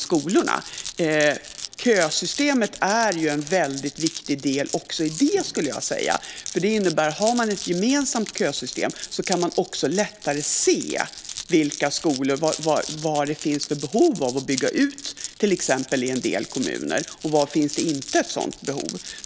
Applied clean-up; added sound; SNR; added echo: none; Glass; 12 dB; none.